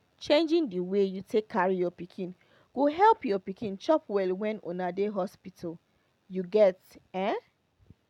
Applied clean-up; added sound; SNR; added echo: none; none; none; none.